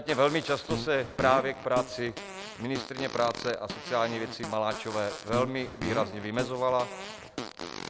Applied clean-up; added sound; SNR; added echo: none; Fart; 8 dB; none.